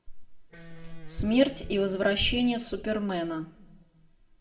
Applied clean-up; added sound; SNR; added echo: none; Electric guitar; 20 dB; reverberation time 0.7 s.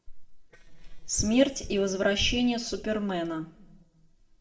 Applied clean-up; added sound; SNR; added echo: neural separator model SepFormer DNS4.